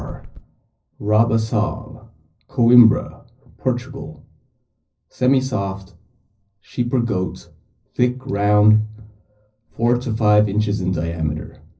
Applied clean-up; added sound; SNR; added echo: neural separator model SepFormer DNS4.